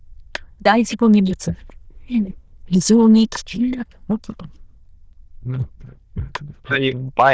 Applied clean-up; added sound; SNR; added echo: neural diffusion model UNIVERSE++.